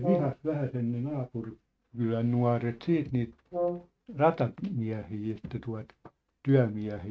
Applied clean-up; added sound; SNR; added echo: neural mask model RNNoise.